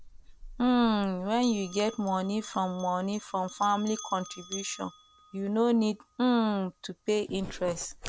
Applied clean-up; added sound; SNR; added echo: none; Bell; 18 dB; none.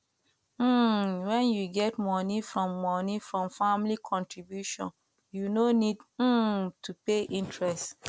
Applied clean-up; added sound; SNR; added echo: none; none; none; none.